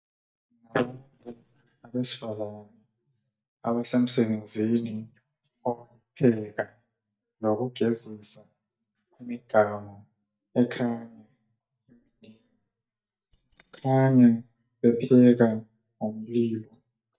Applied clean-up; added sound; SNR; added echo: neural mask model DeepFilterNet 3.